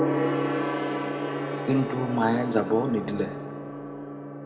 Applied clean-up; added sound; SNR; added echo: none; Gong; 0 dB; reverberation time 1.4 s.